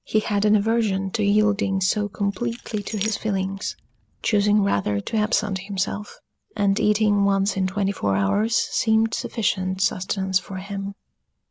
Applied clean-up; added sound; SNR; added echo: none; Keys jangling; 17 dB; none.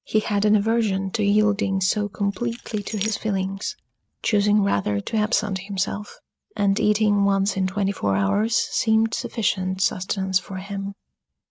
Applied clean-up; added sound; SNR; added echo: neural mask model RNNoise.